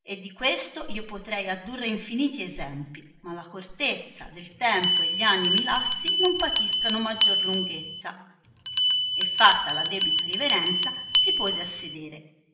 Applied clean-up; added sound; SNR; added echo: none; Bell; -4 dB; reverberation time 1.3 s.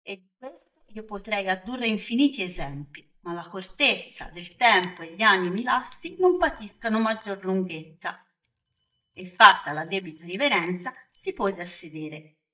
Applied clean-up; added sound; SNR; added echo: neural mask model DeepFilterNet 3.